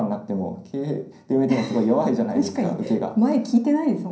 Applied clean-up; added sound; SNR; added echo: none; none; none; reverberation time 0.6 s.